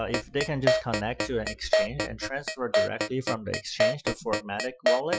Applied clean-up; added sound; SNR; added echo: classical method Wiener filter.